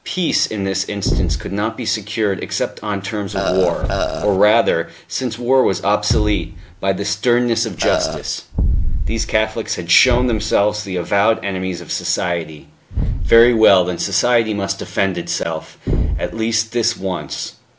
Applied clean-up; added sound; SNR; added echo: none; Burping, eructation + Thump, thud; 5 dB; none.